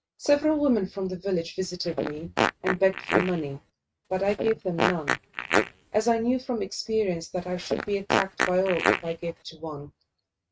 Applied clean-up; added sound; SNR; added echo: neural mask model RNNoise.